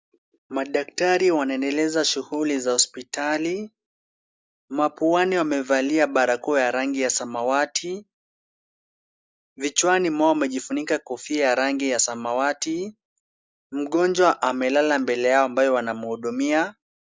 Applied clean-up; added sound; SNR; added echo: none; none; none; none.